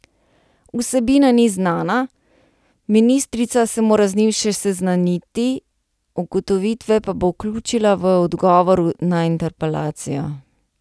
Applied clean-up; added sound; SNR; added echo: none; none; none; none.